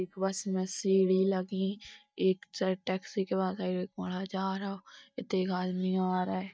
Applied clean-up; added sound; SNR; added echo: neural mask model DeepFilterNet 3.